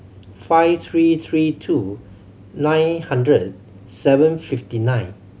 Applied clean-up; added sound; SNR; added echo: none; none; none; none.